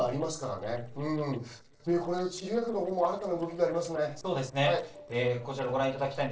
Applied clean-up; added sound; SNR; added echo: neural separator model SepFormer DNS4.